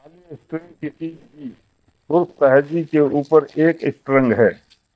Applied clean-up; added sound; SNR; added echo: neural mask model DeepFilterNet 3.